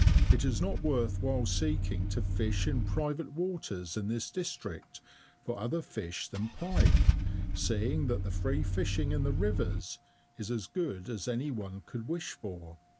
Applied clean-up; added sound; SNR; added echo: none; Idling / Engine starting / Car; -4 dB; none.